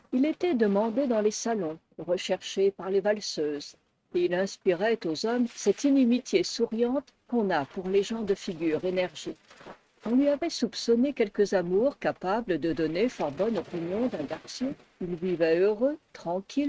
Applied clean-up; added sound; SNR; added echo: neural mask model RNNoise.